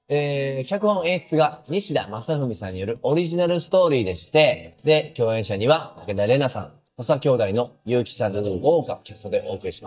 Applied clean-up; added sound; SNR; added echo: neural mask model DeepFilterNet 3.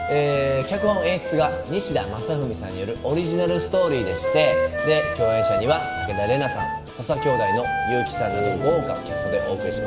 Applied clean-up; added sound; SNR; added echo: none; Wind instrument, woodwind instrument; 3 dB; reverberation time 2.0 s.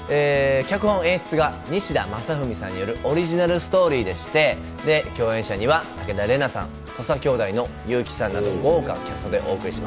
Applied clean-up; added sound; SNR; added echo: none; none; none; none.